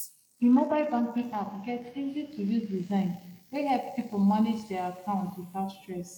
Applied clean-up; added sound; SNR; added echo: neural mask model Resemble Enhance denoiser.